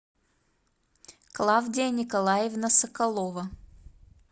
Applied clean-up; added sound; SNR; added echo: none; none; none; none.